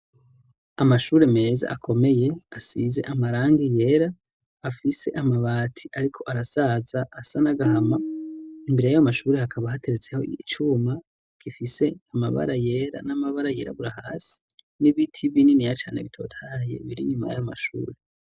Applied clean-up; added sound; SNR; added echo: neural separator model SepFormer DNS4.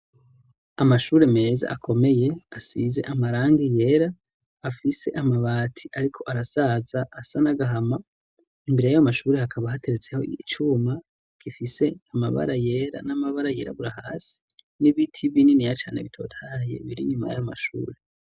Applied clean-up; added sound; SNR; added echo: none; none; none; none.